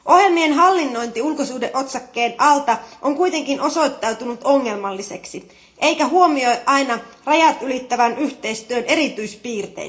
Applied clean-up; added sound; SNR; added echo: none; none; none; reverberation time 0.4 s.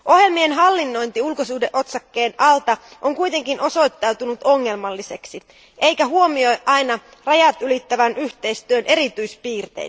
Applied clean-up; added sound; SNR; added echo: none; none; none; none.